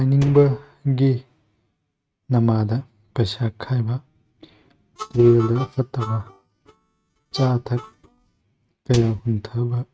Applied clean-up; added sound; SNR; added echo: neural mask model RNNoise.